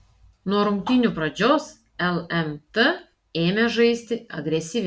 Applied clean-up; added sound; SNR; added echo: none; none; none; none.